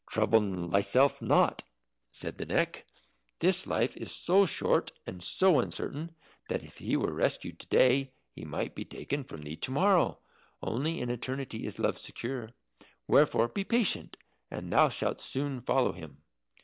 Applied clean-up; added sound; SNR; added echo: none; none; none; none.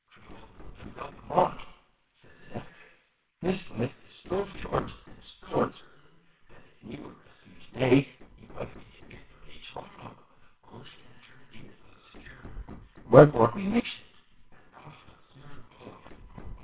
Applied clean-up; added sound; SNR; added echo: neural separator model SepFormer WHAMR!.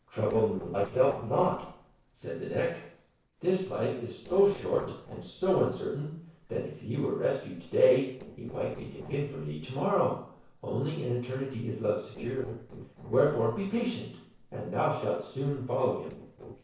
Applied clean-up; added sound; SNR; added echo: neural separator model SepFormer DNS4.